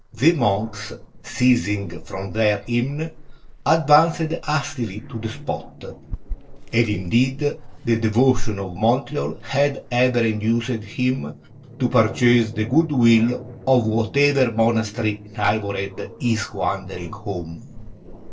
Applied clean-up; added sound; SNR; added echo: neural separator model SepFormer DNS4.